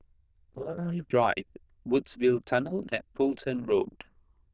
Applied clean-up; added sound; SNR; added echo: neural diffusion model UNIVERSE++.